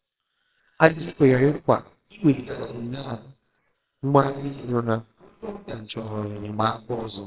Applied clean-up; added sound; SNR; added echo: neural separator model SepFormer WHAMR!.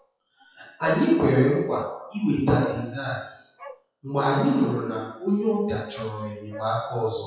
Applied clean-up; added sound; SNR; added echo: classical method WPE with log-MMSE.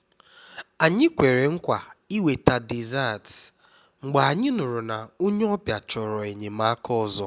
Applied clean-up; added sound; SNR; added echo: none; none; none; none.